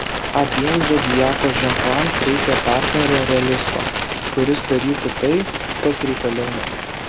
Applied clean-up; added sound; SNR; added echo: none; Bird; 1 dB; none.